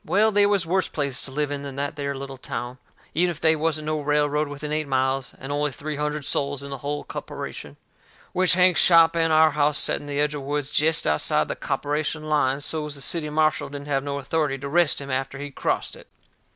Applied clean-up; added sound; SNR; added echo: none; none; none; none.